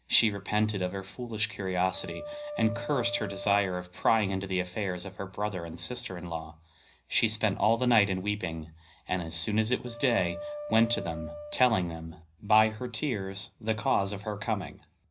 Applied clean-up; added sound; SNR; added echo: none; Wind instrument, woodwind instrument; 13 dB; reverberation time 0.4 s.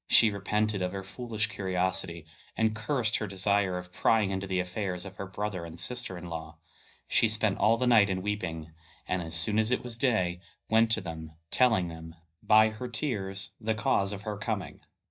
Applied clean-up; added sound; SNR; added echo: neural mask model DeepFilterNet 3.